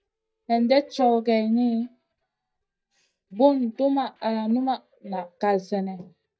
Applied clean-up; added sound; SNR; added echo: neural mask model DeepFilterNet 3.